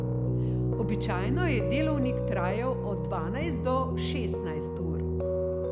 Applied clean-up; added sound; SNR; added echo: none; Piano; -5 dB; none.